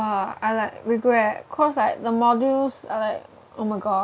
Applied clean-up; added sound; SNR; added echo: none; none; none; none.